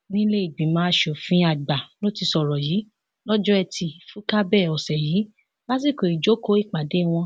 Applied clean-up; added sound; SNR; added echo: none; none; none; none.